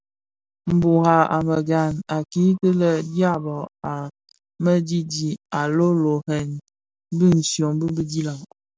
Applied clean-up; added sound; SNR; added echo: none; none; none; none.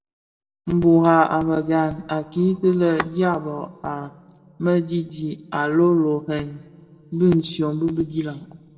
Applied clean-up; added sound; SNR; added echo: none; Tap / Glass; 14 dB; reverberation time 1.2 s.